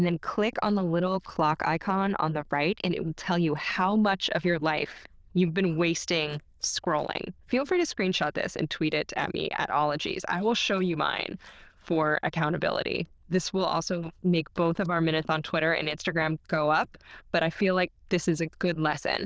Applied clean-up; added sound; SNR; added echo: neural diffusion model UNIVERSE++.